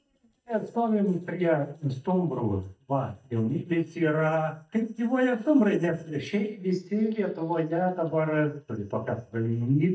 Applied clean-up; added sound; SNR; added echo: neural mask model DeepFilterNet 3.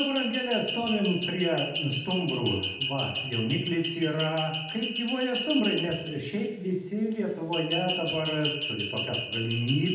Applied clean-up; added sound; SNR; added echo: none; Bell; 1 dB; reverberation time 0.8 s.